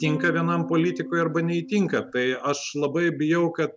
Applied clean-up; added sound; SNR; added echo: none; Electric guitar / Strum; 11 dB; none.